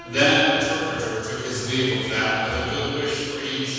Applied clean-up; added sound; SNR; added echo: none; Piano; 19 dB; reverberation time 2.1 s.